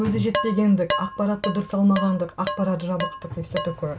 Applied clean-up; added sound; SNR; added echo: none; Dishes, pots, and pans; 6 dB; none.